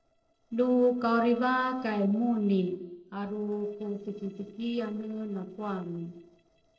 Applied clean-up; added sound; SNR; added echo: neural separator model SepFormer DNS4.